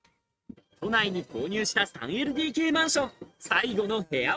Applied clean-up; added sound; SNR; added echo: neural mask model RNNoise.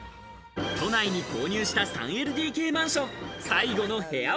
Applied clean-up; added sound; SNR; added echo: none; none; none; none.